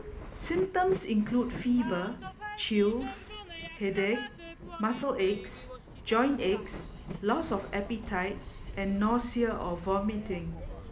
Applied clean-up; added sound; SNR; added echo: none; Train; 12 dB; none.